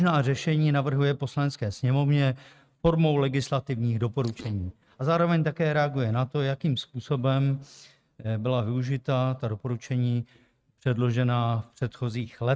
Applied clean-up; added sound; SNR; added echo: neural mask model RNNoise.